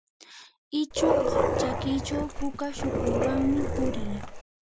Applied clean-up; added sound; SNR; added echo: none; Dog; -4 dB; none.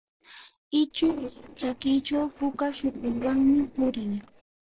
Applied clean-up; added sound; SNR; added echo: neural separator model SepFormer DNS4.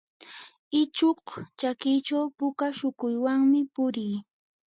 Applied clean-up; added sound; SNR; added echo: none; none; none; none.